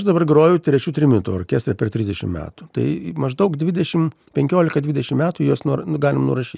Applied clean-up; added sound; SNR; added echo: none; none; none; none.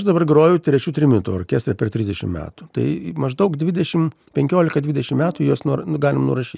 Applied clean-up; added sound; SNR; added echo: none; Brass instrument; 20 dB; none.